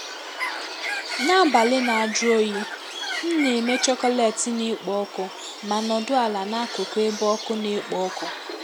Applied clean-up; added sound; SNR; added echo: none; Bird; 8 dB; none.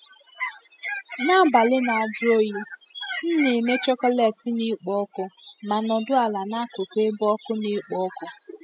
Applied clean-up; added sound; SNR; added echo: classical method spectral subtraction.